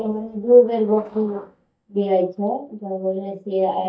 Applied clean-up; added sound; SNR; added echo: neural mask model DeepFilterNet 3.